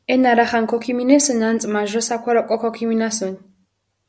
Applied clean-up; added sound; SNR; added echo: none; none; none; none.